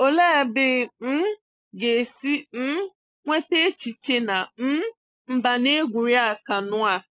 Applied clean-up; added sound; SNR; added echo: neural mask model Resemble Enhance denoiser.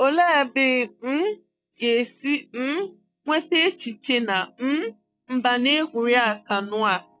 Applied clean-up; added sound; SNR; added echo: neural mask model DeepFilterNet 3.